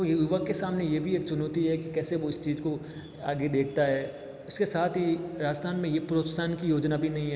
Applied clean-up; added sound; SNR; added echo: none; none; none; none.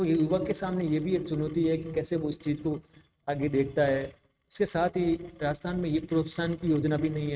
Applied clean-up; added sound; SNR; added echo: neural mask model RNNoise.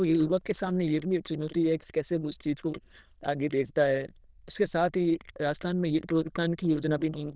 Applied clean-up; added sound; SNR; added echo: neural diffusion model UNIVERSE++.